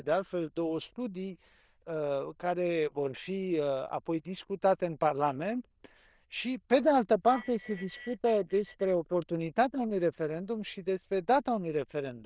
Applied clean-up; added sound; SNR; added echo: neural diffusion model UNIVERSE++.